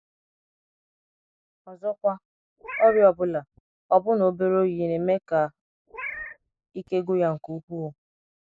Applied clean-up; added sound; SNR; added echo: neural mask model Resemble Enhance denoiser.